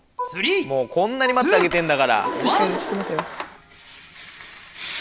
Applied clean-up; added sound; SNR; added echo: none; Camera; 14 dB; none.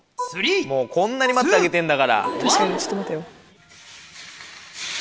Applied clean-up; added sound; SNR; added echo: none; none; none; none.